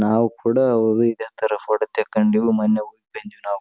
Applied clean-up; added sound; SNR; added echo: none; none; none; none.